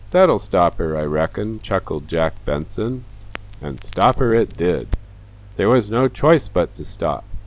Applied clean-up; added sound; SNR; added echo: none; Crackle; 14 dB; none.